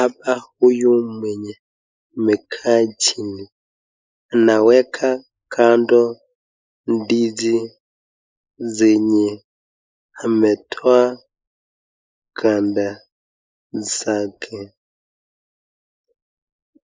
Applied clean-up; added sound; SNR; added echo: neural mask model Resemble Enhance denoiser.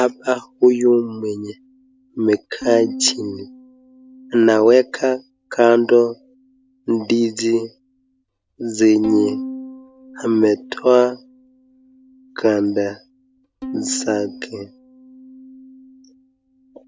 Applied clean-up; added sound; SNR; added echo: none; Bowed string instrument; 16 dB; none.